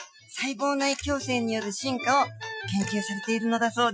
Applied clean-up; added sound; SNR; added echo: classical method Wiener filter.